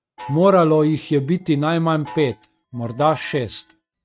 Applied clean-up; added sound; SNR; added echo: neural mask model RNNoise.